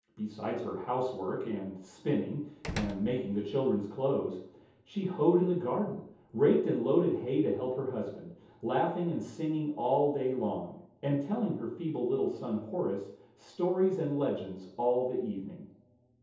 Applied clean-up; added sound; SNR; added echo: none; Slam; 12 dB; reverberation time 0.7 s.